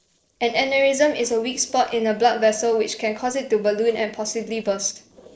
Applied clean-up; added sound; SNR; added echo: neural separator model SepFormer DNS4.